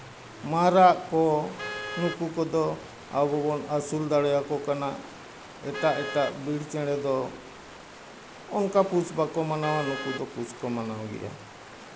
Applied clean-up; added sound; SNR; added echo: none; Water + Vehicle horn, car horn, honking; 13 dB; none.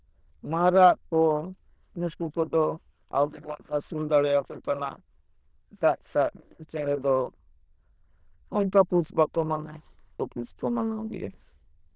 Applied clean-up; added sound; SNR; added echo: neural diffusion model UNIVERSE++.